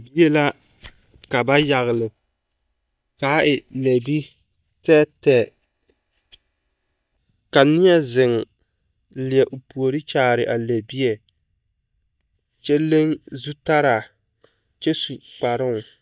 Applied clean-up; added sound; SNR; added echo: neural mask model DeepFilterNet 3.